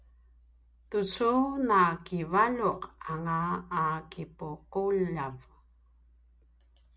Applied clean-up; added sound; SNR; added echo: none; none; none; none.